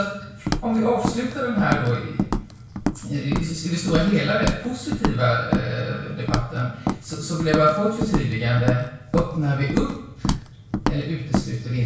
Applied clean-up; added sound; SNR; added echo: none; Walk, footsteps; 4 dB; reverberation time 0.6 s.